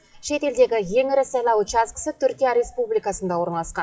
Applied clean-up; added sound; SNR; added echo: classical method WPE with log-MMSE.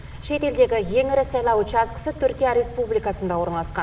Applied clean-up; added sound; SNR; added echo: none; Idling / Car; 15 dB; reverberation time 1.7 s.